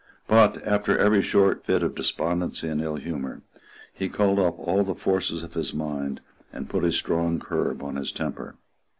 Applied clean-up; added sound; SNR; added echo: none; none; none; none.